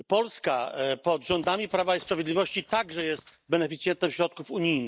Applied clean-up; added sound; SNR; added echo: neural mask model DeepFilterNet 3.